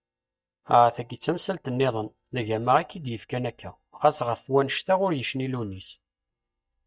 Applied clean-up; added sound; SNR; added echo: neural mask model DeepFilterNet 3.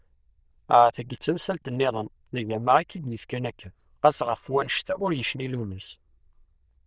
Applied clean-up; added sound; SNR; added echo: neural diffusion model UNIVERSE++.